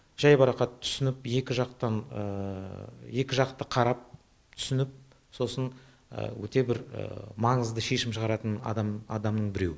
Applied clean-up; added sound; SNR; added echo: none; none; none; none.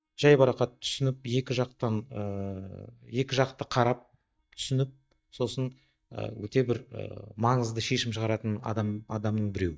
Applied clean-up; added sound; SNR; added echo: neural mask model DeepFilterNet 3.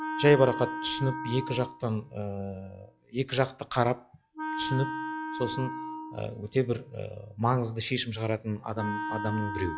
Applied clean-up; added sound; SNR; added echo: classical method log-MMSE.